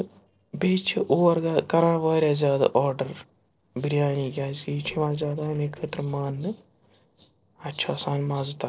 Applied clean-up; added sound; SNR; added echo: neural separator model SepFormer DNS4.